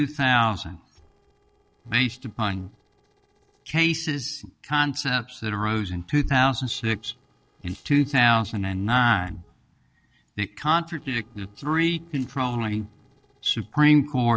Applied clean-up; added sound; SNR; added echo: neural separator model SepFormer DNS4.